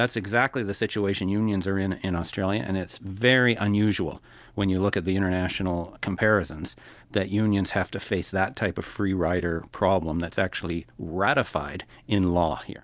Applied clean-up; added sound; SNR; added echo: none; none; none; none.